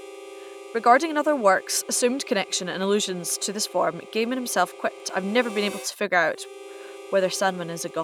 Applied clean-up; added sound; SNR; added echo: none; Harmonica; 16 dB; none.